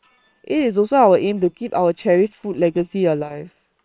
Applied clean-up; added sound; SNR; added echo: neural separator model SepFormer WHAM!.